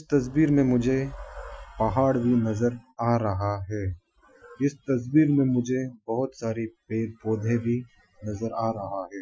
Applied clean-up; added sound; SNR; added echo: classical method Wiener filter.